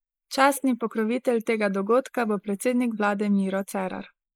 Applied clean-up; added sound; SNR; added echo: neural mask model Resemble Enhance denoiser.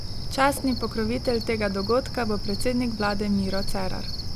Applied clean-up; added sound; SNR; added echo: none; Cricket; 3 dB; none.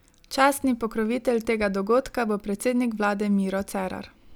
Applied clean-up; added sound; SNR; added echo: none; none; none; none.